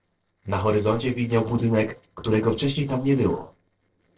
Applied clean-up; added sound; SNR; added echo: neural separator model SepFormer DNS4.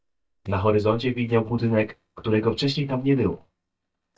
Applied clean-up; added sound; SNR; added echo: neural mask model DeepFilterNet 3.